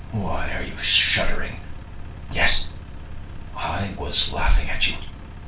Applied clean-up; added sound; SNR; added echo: none; Engine; 13 dB; reverberation time 0.3 s.